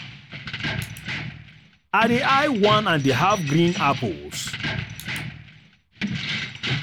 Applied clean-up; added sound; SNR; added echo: none; Keys jangling; 6 dB; none.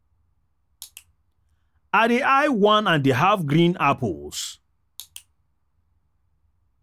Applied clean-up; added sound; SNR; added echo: none; none; none; none.